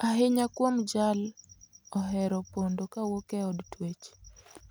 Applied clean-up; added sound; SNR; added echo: none; none; none; none.